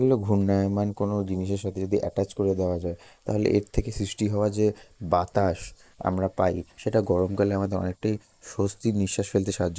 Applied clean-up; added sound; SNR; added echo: neural mask model Resemble Enhance denoiser.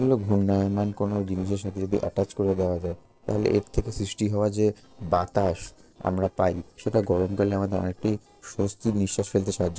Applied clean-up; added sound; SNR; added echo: neural separator model SepFormer DNS4.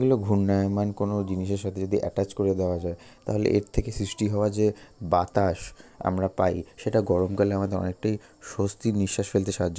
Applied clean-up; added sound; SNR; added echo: none; none; none; none.